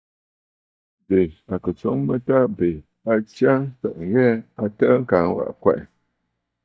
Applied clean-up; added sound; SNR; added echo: neural mask model DeepFilterNet 3.